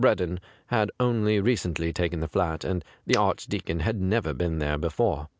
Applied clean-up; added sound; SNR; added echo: none; Finger snapping; 9 dB; none.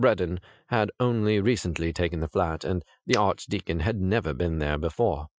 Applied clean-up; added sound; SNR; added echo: classical method Wiener filter.